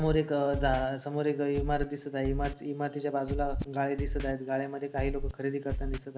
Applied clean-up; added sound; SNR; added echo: none; Scratching (performance technique); 5 dB; none.